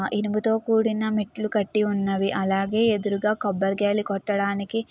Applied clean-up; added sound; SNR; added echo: none; none; none; none.